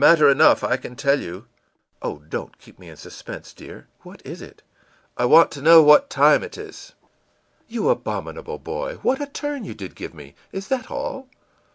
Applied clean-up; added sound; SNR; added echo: none; none; none; none.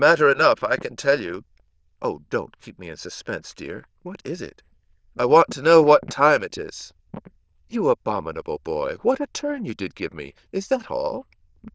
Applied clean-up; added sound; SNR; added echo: neural diffusion model UNIVERSE++.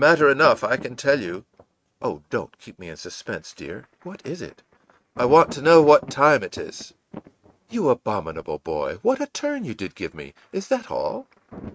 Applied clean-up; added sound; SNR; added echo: neural mask model RNNoise.